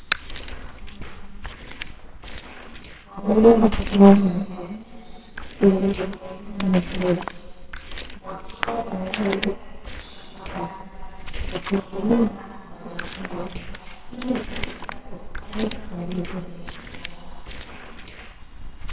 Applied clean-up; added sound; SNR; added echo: neural separator model SepFormer WHAMR!.